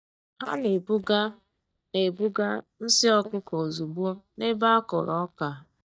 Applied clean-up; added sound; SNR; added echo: neural mask model DeepFilterNet 3.